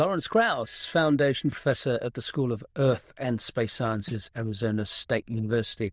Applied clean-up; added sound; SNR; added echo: neural diffusion model UNIVERSE++.